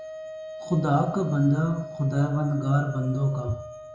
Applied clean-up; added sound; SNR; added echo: none; Wind instrument, woodwind instrument; 13 dB; reverberation time 0.7 s.